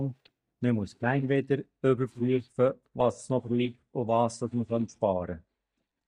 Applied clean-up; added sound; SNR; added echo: neural mask model DeepFilterNet 3.